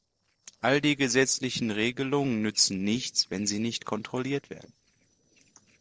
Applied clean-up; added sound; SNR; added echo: neural separator model SepFormer DNS4.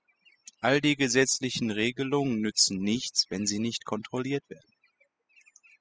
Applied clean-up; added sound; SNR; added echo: classical method spectral subtraction.